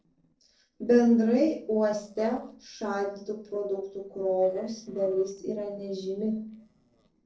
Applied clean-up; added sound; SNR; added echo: neural separator model SepFormer DNS4.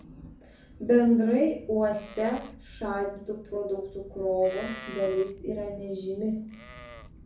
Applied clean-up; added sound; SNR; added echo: none; Livestock, farm animals, working animals; 19 dB; reverberation time 0.6 s.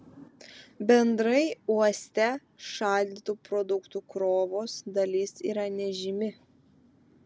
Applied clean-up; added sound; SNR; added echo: none; none; none; none.